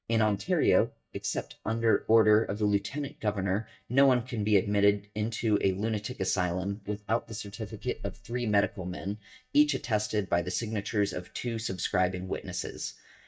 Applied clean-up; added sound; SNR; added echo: neural mask model DeepFilterNet 3.